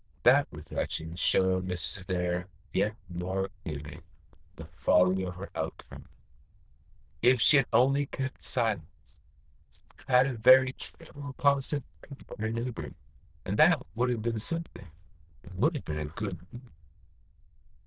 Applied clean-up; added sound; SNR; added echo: neural diffusion model UNIVERSE++.